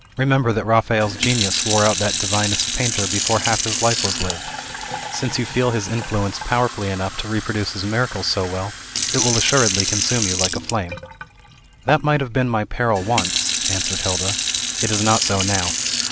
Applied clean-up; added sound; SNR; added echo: none; Fill (with liquid) / Sink (filling or washing); 3 dB; none.